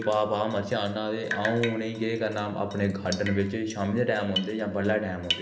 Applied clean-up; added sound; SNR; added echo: none; Drip; 11 dB; reverberation time 0.8 s.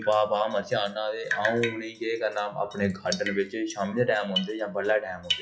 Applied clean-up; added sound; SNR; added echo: classical method WPE with log-MMSE.